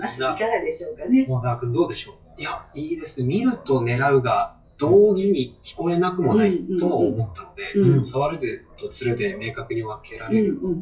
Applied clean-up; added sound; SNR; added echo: classical method WPE with log-MMSE.